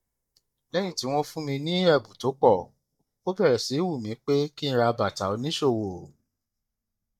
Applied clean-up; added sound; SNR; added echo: neural mask model DeepFilterNet 3.